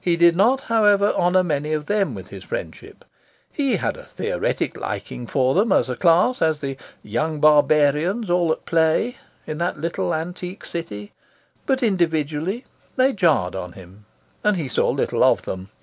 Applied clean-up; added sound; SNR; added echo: none; none; none; none.